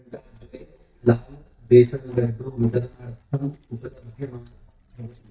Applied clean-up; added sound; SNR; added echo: neural mask model DeepFilterNet 3.